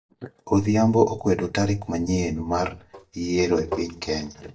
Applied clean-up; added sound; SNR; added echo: neural mask model DeepFilterNet 3.